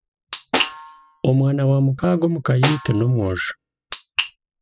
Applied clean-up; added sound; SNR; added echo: classical method spectral subtraction.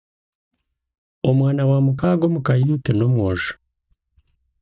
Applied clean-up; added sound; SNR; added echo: neural mask model DeepFilterNet 3.